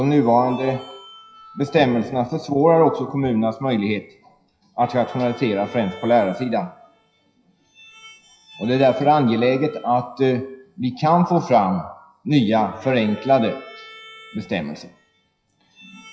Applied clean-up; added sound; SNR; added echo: classical method WPE with log-MMSE.